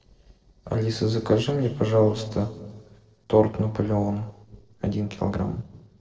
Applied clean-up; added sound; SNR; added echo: neural separator model SepFormer DNS4.